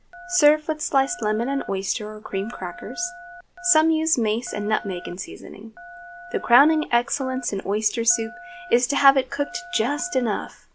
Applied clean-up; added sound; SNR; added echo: none; Telephone; 18 dB; none.